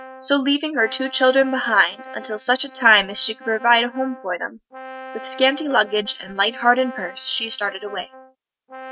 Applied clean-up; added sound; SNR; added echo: neural mask model RNNoise.